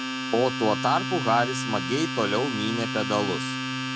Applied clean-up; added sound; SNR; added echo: none; Domestic sounds, home sounds; 3 dB; none.